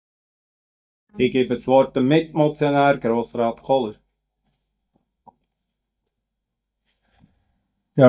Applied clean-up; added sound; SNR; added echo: neural mask model DeepFilterNet 3.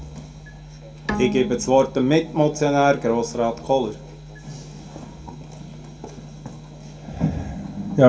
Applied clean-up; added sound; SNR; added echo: none; Bowed string instrument; 11 dB; reverberation time 0.2 s.